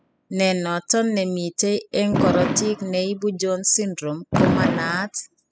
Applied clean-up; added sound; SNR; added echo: classical method spectral subtraction.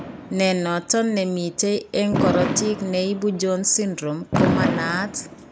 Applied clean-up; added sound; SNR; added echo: none; Fireworks; 4 dB; none.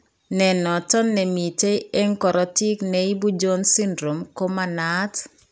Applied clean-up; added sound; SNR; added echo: none; none; none; none.